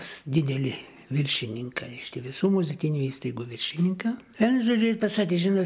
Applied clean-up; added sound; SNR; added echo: none; none; none; none.